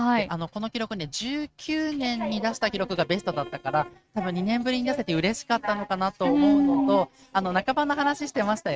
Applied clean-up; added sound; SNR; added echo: neural mask model RNNoise.